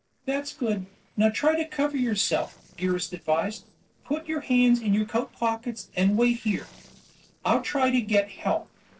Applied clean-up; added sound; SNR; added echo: neural separator model SepFormer DNS4.